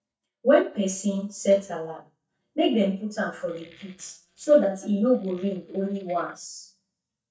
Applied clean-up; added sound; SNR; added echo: neural mask model DeepFilterNet 3.